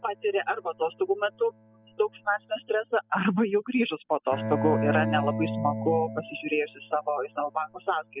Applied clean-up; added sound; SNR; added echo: classical method spectral subtraction.